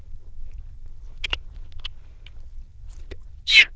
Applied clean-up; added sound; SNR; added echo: neural diffusion model UNIVERSE++.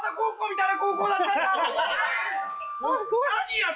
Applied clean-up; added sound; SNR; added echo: classical method log-MMSE.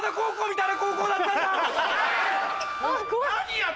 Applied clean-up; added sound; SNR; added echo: none; Wind instrument, woodwind instrument + Alarm; 9 dB; none.